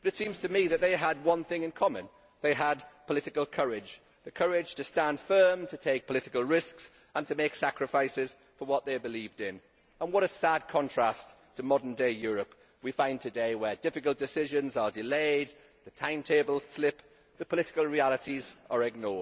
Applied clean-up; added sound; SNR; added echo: none; none; none; none.